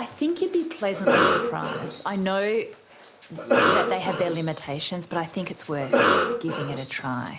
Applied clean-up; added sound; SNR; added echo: none; Cough; -2 dB; none.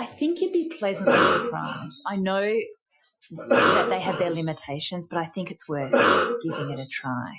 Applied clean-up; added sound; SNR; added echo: classical method Wiener filter.